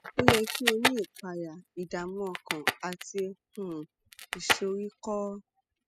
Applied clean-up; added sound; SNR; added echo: classical method spectral subtraction.